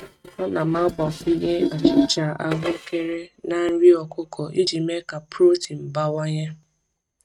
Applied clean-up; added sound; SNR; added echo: neural mask model RNNoise.